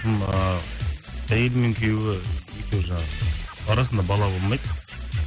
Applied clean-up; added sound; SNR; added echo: none; none; none; none.